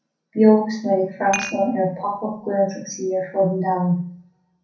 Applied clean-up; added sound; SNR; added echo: none; Dishes, pots, and pans; 12 dB; reverberation time 0.6 s.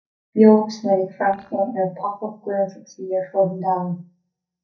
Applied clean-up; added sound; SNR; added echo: neural mask model DeepFilterNet 3.